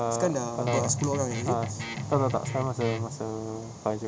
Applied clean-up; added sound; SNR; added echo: none; Guitar; 4 dB; none.